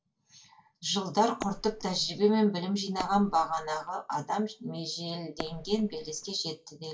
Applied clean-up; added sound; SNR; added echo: none; Fireworks; 13 dB; reverberation time 0.2 s.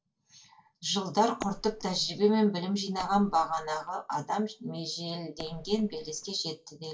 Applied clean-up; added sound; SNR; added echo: neural separator model SepFormer DNS4.